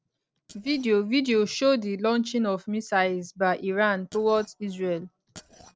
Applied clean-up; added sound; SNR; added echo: neural separator model SepFormer DNS4.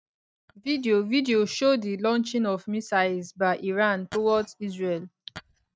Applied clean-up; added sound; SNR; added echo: neural mask model DeepFilterNet 3.